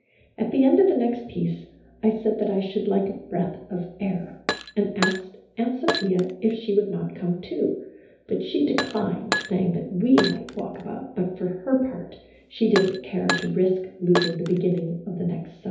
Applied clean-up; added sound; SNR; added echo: none; Glass; 7 dB; reverberation time 2.2 s.